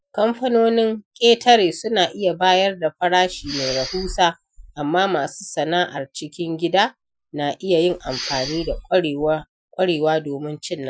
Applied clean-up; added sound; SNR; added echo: classical method Wiener filter.